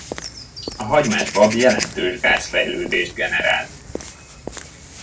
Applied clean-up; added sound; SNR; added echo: none; Walk, footsteps / Bird vocalization, bird call, bird song; 11 dB; reverberation time 0.2 s.